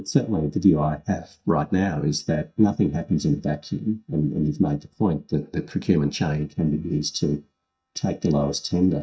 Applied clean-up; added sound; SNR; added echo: neural mask model DeepFilterNet 3.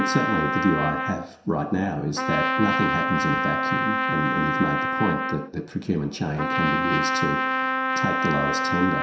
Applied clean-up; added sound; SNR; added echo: none; Trumpet; -1 dB; reverberation time 0.7 s.